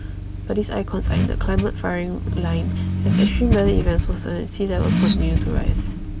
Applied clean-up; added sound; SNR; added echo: none; Accelerating, revving, vroom / Car; -4 dB; none.